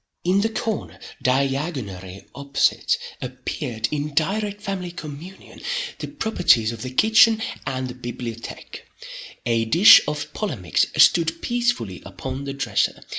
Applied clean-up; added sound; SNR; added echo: none; none; none; none.